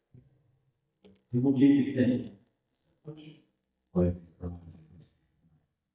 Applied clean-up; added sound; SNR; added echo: neural mask model DeepFilterNet 3.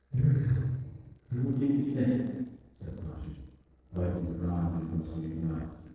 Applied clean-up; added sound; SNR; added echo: neural separator model SepFormer DNS4.